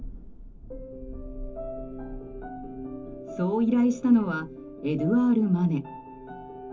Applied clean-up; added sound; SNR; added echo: none; Thunder; 16 dB; reverberation time 0.3 s.